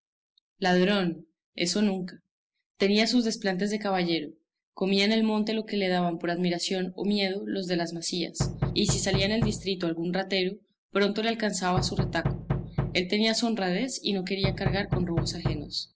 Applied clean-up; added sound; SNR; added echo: none; Knock; 2 dB; none.